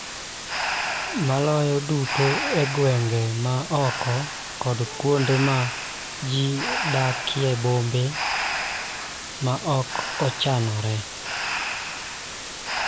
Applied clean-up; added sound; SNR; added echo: none; Water + Breathing; 5 dB; none.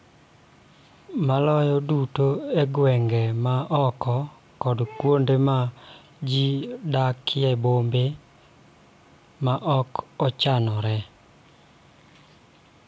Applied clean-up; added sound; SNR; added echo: none; none; none; none.